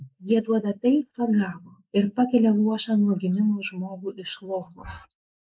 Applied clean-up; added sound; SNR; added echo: neural mask model Resemble Enhance denoiser.